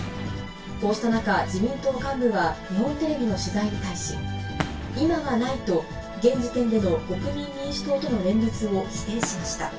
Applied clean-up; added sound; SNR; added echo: none; Fireworks; 18 dB; reverberation time 0.2 s.